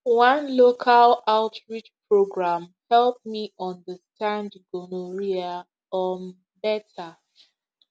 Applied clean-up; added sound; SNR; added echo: none; none; none; none.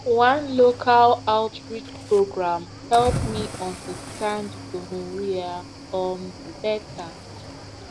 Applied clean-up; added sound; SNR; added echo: none; Cricket / Waves, surf; 12 dB; none.